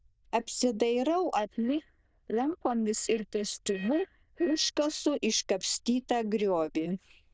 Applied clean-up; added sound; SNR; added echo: neural diffusion model UNIVERSE++.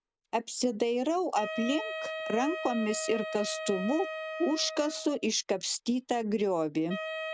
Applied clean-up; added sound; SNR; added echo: none; Wind instrument, woodwind instrument; 8 dB; none.